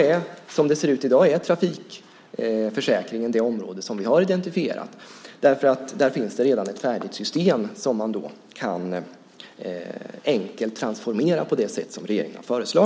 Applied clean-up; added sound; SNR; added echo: none; none; none; none.